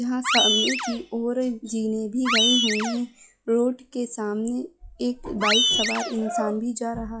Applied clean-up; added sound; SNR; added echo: classical method log-MMSE.